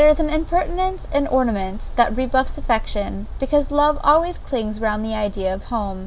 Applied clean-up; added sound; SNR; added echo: none; none; none; none.